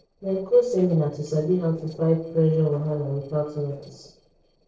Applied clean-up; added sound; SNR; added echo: neural separator model SepFormer DNS4.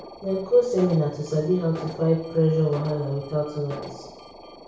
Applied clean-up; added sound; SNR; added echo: none; Alarm; 16 dB; reverberation time 0.6 s.